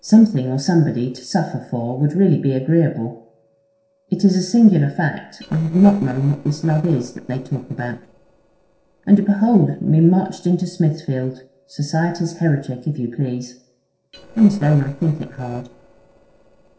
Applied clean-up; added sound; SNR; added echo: neural separator model SepFormer DNS4.